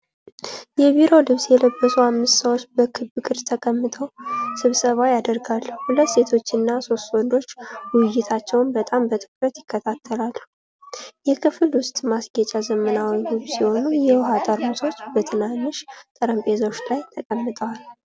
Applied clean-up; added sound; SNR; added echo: none; none; none; none.